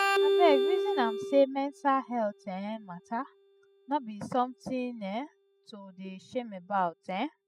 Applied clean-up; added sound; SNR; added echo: classical method spectral subtraction.